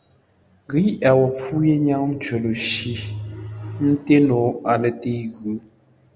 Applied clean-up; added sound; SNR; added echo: none; none; none; none.